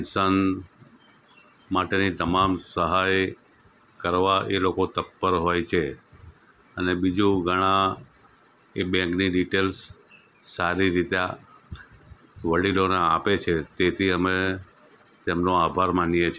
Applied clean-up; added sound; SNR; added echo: none; none; none; none.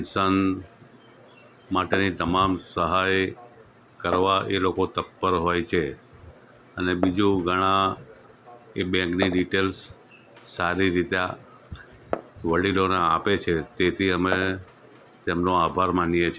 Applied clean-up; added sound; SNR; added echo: none; Glass; 15 dB; none.